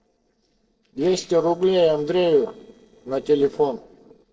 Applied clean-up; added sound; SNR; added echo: neural separator model SepFormer DNS4.